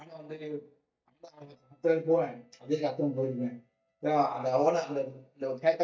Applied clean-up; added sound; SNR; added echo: neural mask model DeepFilterNet 3.